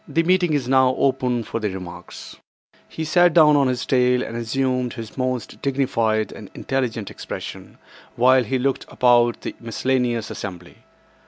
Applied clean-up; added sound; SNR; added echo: none; none; none; none.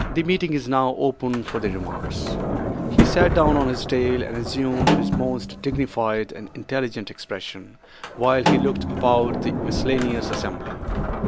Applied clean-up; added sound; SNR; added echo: none; Sliding door + Snare drum; 1 dB; none.